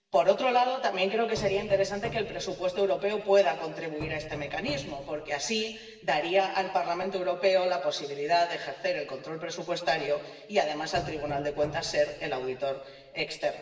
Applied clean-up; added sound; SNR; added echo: none; Knock; 16 dB; reverberation time 1.1 s.